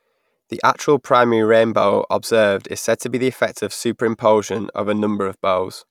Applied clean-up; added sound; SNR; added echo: none; none; none; none.